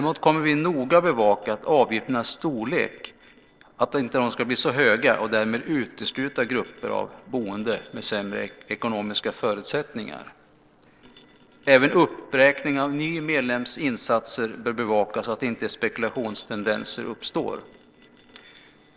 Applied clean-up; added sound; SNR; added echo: neural separator model SepFormer DNS4.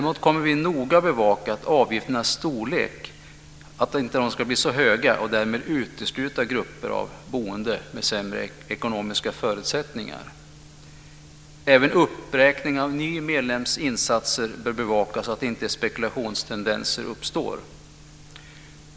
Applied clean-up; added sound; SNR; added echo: none; none; none; none.